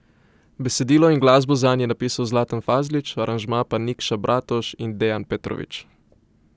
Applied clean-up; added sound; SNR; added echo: none; none; none; none.